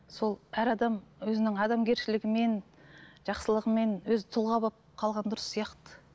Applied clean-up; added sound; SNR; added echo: none; none; none; none.